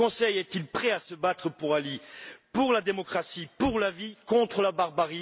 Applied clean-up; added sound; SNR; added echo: none; none; none; none.